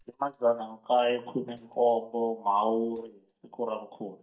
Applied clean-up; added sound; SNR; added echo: neural mask model DeepFilterNet 3.